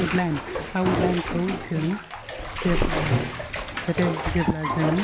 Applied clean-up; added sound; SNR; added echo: none; Bathtub (filling or washing); 1 dB; none.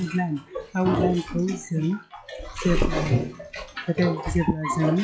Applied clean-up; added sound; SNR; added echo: classical method log-MMSE.